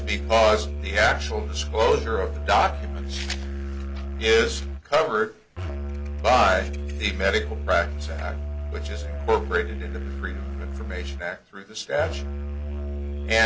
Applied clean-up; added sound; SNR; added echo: none; Musical instrument; 4 dB; none.